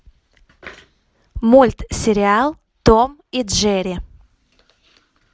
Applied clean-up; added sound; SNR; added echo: none; none; none; none.